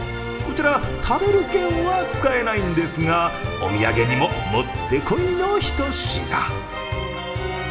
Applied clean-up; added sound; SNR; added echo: none; none; none; reverberation time 1.0 s.